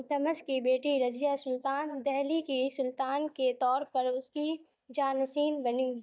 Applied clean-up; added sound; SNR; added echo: neural mask model DeepFilterNet 3.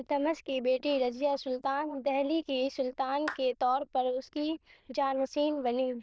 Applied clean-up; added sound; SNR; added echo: neural diffusion model UNIVERSE++.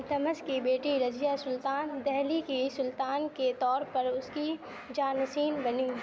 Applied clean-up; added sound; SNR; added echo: none; none; none; none.